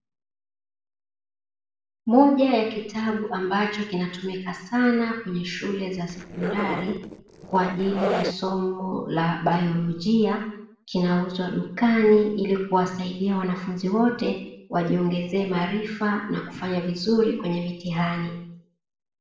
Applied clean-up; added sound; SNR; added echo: neural separator model SepFormer DNS4.